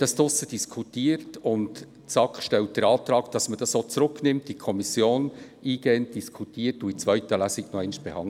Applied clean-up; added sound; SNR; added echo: none; none; none; none.